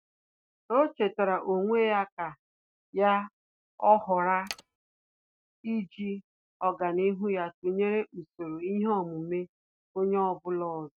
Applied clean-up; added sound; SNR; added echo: neural mask model RNNoise.